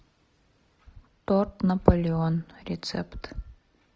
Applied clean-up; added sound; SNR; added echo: none; none; none; none.